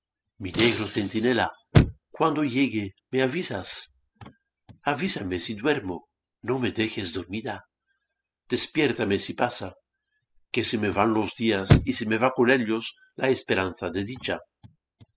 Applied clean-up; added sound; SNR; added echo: classical method spectral subtraction.